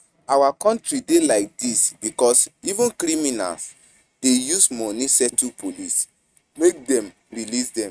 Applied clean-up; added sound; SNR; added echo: neural mask model RNNoise.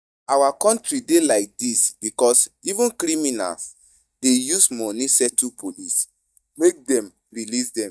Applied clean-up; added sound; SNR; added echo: neural mask model DeepFilterNet 3.